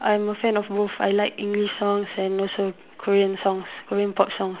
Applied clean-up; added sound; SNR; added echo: none; none; none; none.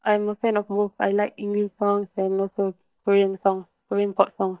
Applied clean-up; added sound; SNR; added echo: neural mask model DeepFilterNet 3.